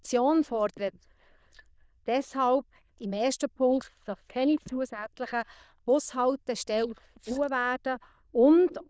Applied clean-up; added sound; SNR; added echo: neural diffusion model UNIVERSE++.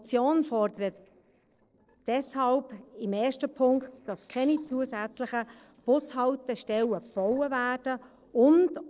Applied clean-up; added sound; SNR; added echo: neural separator model SepFormer DNS4.